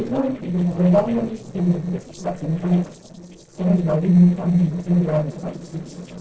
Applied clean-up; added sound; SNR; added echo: neural separator model SepFormer DNS4.